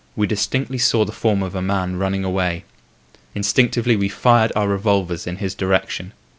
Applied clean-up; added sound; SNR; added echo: none; none; none; none.